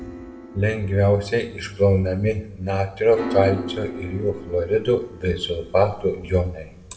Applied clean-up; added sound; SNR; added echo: none; Piano; 14 dB; reverberation time 1.1 s.